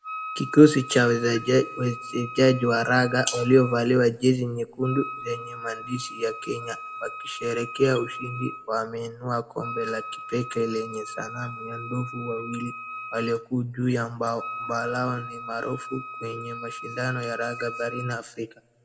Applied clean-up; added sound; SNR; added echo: none; Wind instrument, woodwind instrument; 12 dB; reverberation time 0.8 s.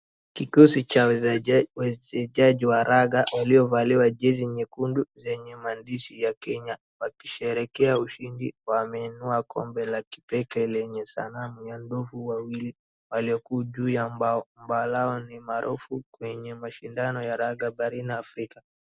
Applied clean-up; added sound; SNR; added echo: none; none; none; none.